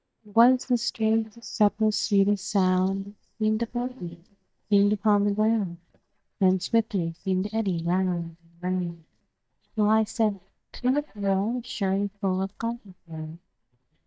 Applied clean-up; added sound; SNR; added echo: neural mask model DeepFilterNet 3.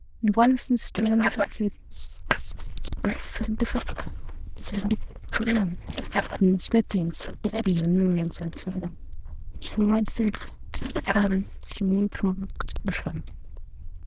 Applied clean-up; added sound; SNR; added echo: neural diffusion model UNIVERSE++.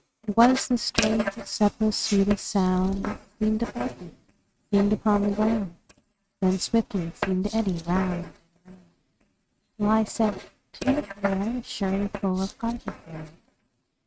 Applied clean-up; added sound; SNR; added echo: neural mask model RNNoise.